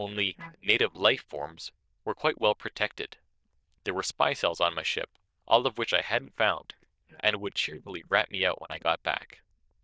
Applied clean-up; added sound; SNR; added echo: neural diffusion model UNIVERSE++.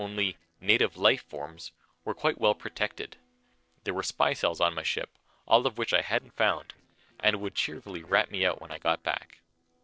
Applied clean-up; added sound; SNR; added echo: neural separator model SepFormer DNS4.